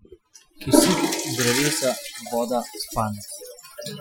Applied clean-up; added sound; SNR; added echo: classical method Wiener filter.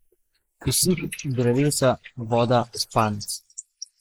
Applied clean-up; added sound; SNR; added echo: neural mask model Resemble Enhance denoiser.